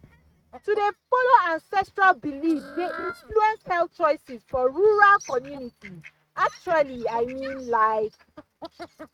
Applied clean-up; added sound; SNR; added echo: neural mask model RNNoise.